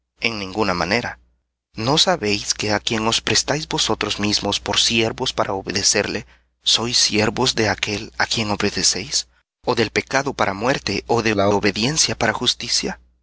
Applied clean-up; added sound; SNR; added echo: none; none; none; none.